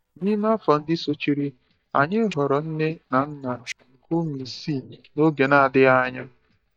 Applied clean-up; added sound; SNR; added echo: neural mask model DeepFilterNet 3.